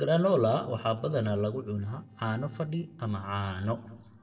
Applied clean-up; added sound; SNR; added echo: neural separator model SepFormer DNS4.